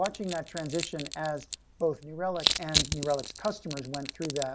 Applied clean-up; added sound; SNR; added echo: none; Crushing; 2 dB; none.